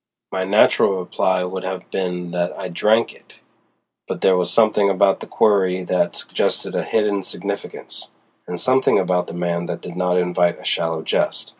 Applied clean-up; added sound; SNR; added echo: none; none; none; none.